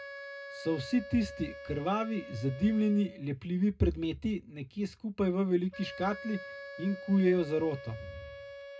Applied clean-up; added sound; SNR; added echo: none; Wind instrument, woodwind instrument; 15 dB; reverberation time 0.2 s.